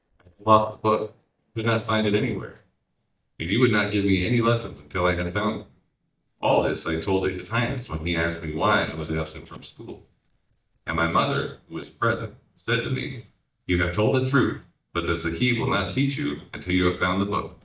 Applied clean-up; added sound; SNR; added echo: neural mask model DeepFilterNet 3.